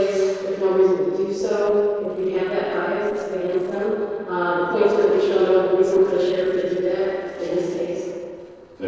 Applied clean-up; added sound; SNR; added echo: neural separator model SepFormer DNS4.